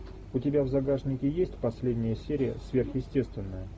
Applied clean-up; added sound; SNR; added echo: none; none; none; none.